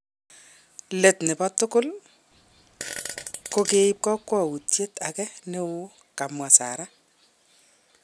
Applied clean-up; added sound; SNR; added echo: none; Fart; 12 dB; none.